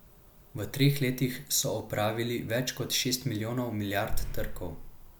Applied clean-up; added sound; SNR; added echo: none; none; none; none.